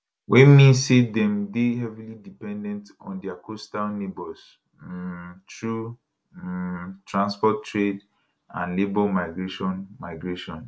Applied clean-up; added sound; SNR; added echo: none; none; none; none.